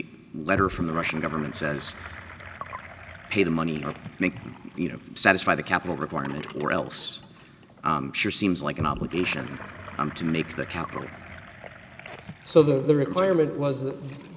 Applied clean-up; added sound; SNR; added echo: none; Sink (filling or washing) / Gurgling; 14 dB; none.